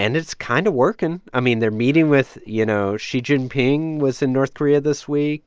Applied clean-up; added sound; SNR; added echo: none; none; none; none.